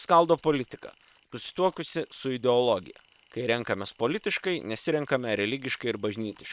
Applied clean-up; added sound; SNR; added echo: neural separator model SepFormer WHAM!.